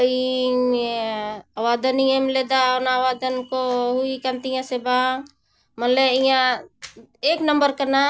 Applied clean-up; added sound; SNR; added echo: none; none; none; none.